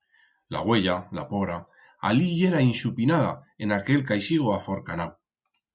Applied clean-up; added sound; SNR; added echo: none; none; none; none.